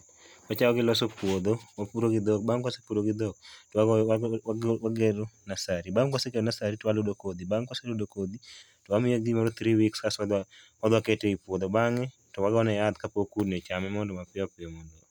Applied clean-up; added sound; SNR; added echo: none; none; none; none.